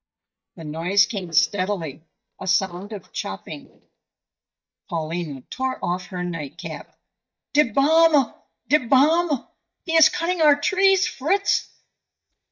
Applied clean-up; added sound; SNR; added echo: neural mask model DeepFilterNet 3.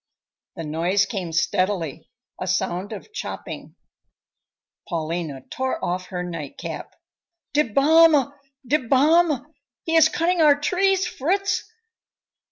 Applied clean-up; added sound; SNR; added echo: none; none; none; none.